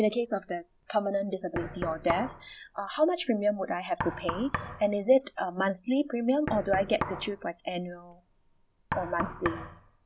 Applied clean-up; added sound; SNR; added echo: none; Knock; 10 dB; none.